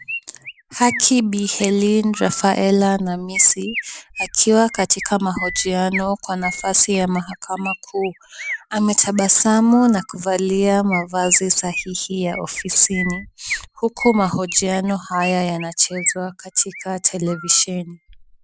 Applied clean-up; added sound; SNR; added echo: none; Chirp, tweet; 14 dB; none.